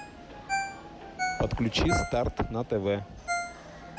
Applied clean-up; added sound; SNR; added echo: none; Ringtone; 5 dB; none.